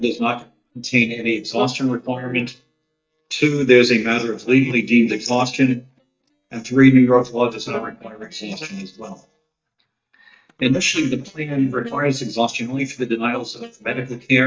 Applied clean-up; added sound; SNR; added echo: neural mask model DeepFilterNet 3.